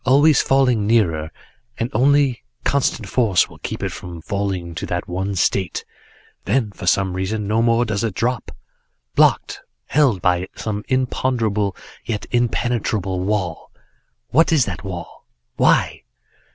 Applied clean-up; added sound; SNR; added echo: none; none; none; none.